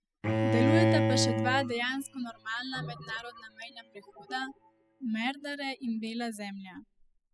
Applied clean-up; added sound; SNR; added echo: classical method spectral subtraction.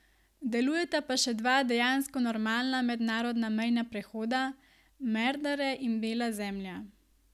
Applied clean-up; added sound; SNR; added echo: none; none; none; none.